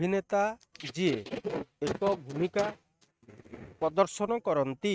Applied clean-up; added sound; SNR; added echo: neural mask model RNNoise.